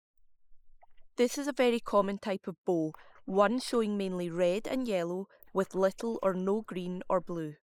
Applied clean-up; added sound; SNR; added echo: neural mask model Resemble Enhance denoiser.